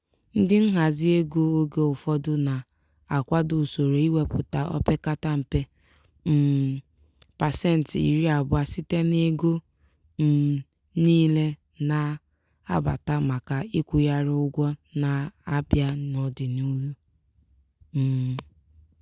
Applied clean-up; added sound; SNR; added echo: none; none; none; none.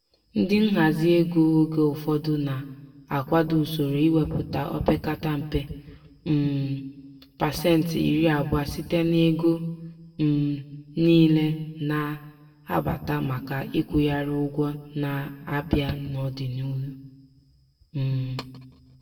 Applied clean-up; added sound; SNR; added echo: none; none; none; reverberation time 0.9 s.